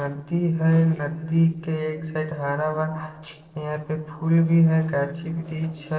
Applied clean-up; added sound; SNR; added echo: neural separator model SepFormer DNS4.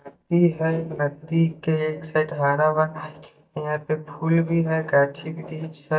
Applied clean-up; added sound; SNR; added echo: neural mask model DeepFilterNet 3.